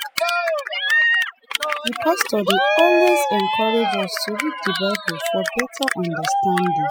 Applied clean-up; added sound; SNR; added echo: classical method spectral subtraction.